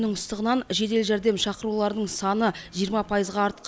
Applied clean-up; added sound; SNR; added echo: none; none; none; none.